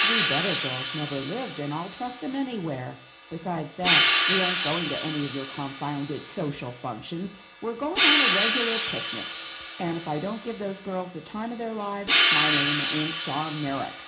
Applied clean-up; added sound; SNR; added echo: none; Hi-hat; -4 dB; reverberation time 0.4 s.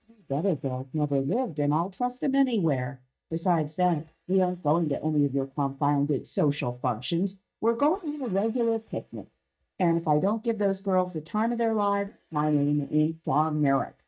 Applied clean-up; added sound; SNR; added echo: neural mask model DeepFilterNet 3.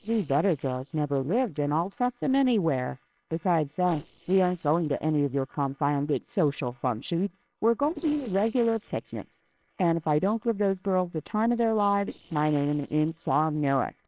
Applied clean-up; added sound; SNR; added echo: neural separator model SepFormer WHAMR!.